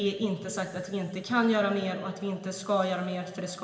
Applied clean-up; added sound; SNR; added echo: none; none; none; reverberation time 2.0 s.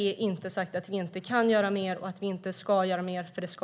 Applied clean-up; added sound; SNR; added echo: none; none; none; none.